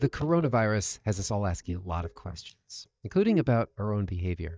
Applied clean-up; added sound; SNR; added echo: neural mask model DeepFilterNet 3.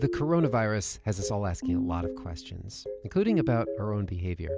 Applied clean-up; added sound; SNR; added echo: none; none; none; none.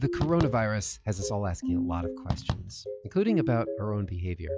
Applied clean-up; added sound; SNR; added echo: classical method log-MMSE.